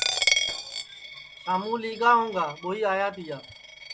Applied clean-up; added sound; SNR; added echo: none; Coin (dropping); 3 dB; none.